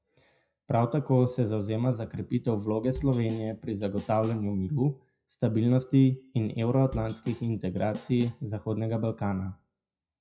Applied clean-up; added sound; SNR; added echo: classical method WPE with log-MMSE.